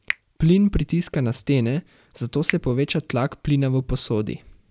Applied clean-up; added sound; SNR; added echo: none; Finger snapping; 16 dB; none.